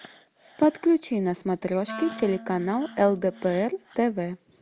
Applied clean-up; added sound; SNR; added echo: none; Wind instrument, woodwind instrument; 16 dB; none.